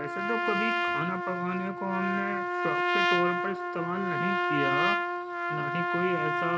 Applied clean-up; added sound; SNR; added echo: none; Trumpet; -4 dB; none.